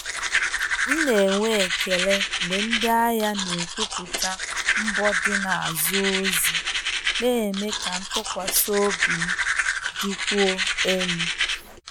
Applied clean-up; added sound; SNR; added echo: none; Domestic sounds, home sounds; -1 dB; none.